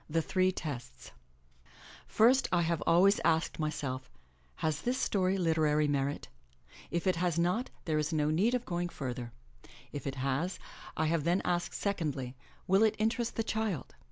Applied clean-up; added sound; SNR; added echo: none; none; none; none.